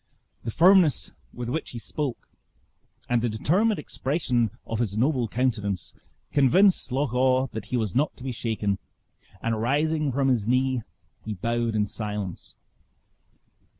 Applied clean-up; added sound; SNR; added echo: none; none; none; none.